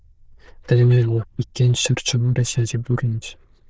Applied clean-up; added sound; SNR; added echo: neural diffusion model UNIVERSE++.